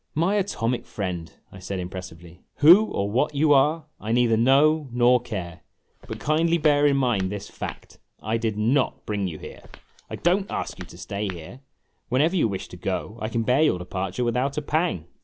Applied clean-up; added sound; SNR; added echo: none; Walk, footsteps; 16 dB; none.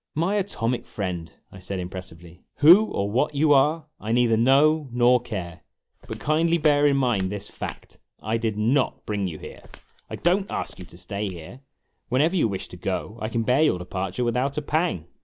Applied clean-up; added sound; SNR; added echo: neural mask model DeepFilterNet 3.